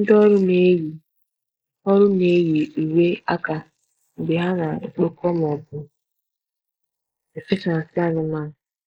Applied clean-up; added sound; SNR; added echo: neural mask model Resemble Enhance denoiser.